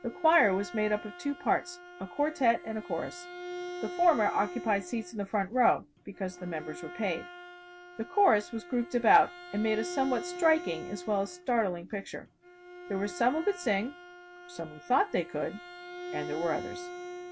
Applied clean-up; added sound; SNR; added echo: none; Bowed string instrument; 13 dB; none.